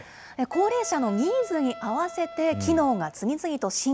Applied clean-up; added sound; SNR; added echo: none; Wind instrument, woodwind instrument; 15 dB; none.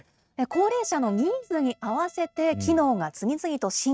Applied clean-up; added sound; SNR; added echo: neural mask model RNNoise.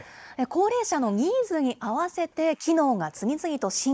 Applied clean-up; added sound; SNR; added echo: neural mask model Resemble Enhance denoiser.